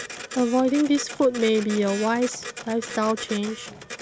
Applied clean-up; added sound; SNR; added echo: none; Printer; 13 dB; none.